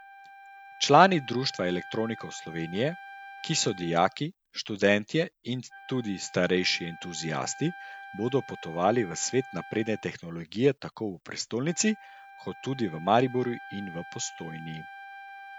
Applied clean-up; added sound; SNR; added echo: none; Wind instrument, woodwind instrument; 17 dB; none.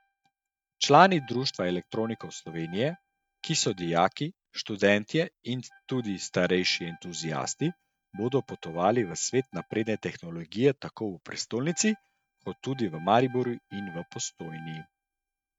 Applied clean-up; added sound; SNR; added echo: neural mask model RNNoise.